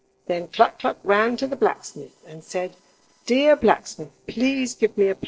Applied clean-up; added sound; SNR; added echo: neural separator model SepFormer DNS4.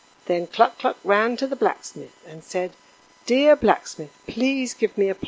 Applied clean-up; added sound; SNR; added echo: none; none; none; none.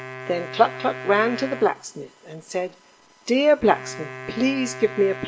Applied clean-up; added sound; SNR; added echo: none; Wind instrument, woodwind instrument; 14 dB; reverberation time 0.2 s.